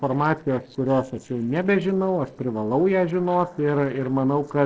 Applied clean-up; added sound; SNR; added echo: neural separator model SepFormer DNS4.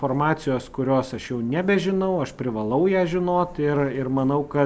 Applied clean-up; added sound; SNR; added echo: none; none; none; none.